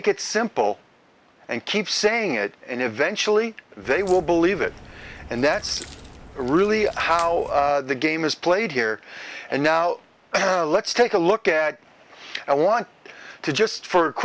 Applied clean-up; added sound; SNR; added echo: none; Crack; 18 dB; none.